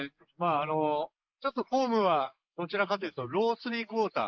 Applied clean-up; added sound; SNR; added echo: neural mask model Resemble Enhance denoiser.